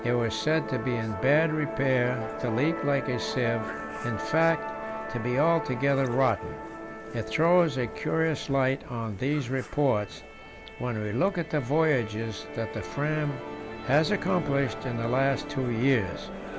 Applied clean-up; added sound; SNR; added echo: none; Musical instrument; 9 dB; none.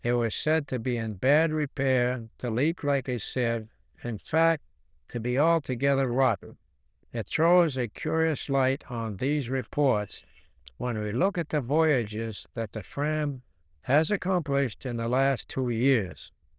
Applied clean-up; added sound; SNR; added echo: neural diffusion model UNIVERSE++.